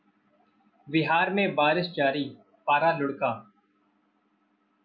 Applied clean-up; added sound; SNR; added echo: none; none; none; none.